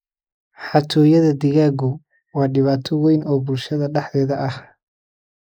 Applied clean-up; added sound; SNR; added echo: neural mask model Resemble Enhance denoiser.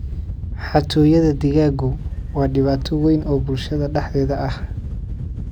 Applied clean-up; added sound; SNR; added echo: none; Wind / Boat, Water vehicle; 7 dB; none.